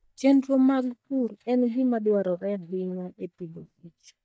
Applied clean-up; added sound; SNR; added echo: neural mask model DeepFilterNet 3.